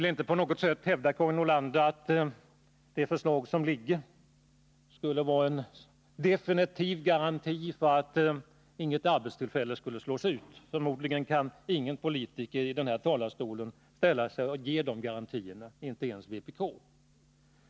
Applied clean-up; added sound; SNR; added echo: none; none; none; none.